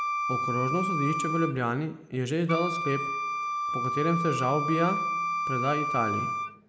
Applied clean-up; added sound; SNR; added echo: none; Wind instrument, woodwind instrument; 1 dB; none.